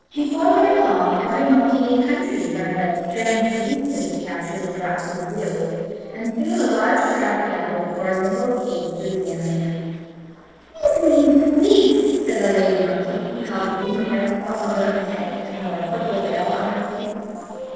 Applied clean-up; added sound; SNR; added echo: neural separator model SepFormer DNS4.